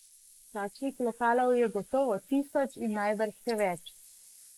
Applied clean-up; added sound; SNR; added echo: neural mask model Resemble Enhance denoiser.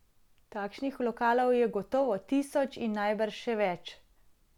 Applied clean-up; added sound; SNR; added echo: none; none; none; none.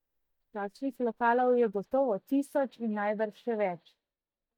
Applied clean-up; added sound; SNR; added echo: neural mask model DeepFilterNet 3.